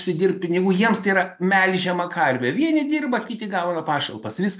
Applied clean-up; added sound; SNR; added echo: none; none; none; none.